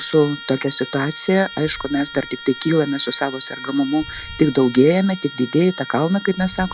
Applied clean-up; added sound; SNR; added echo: none; Trumpet; 15 dB; none.